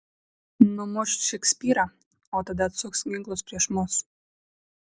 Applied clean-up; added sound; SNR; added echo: none; none; none; none.